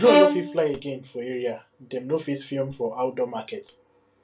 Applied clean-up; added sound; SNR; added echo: none; Bowed string instrument; -3 dB; reverberation time 0.2 s.